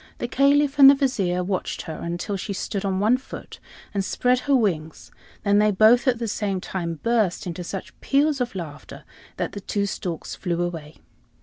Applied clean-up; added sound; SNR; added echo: none; none; none; none.